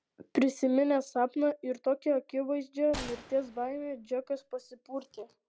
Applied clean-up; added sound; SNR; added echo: none; Gunshot, gunfire; 15 dB; none.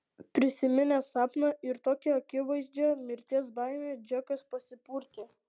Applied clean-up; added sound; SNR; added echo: none; none; none; none.